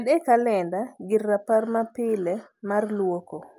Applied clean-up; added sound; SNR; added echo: none; none; none; none.